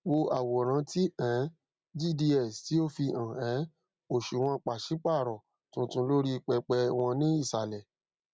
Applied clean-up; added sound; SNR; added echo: none; none; none; none.